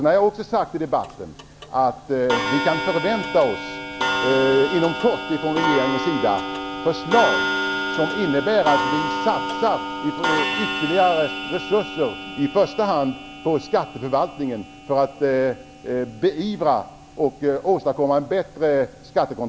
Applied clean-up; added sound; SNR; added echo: none; Clock; 6 dB; none.